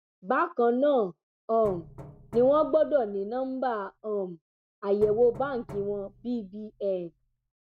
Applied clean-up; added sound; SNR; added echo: none; Knock; 20 dB; none.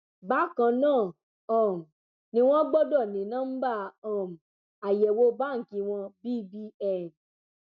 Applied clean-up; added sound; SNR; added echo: none; none; none; none.